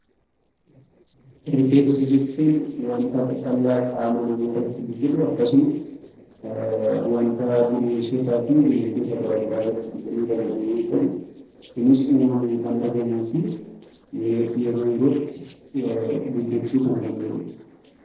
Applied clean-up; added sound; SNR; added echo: neural separator model SepFormer DNS4.